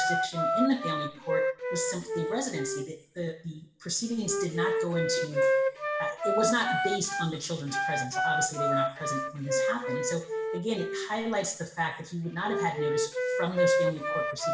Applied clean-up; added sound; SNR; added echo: none; Wind instrument, woodwind instrument; -2 dB; reverberation time 0.6 s.